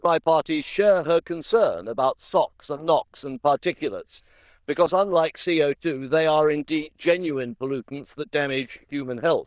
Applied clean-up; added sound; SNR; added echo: neural diffusion model UNIVERSE++.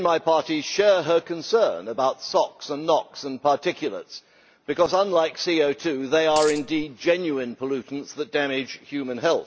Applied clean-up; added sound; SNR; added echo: none; Coin (dropping); 11 dB; none.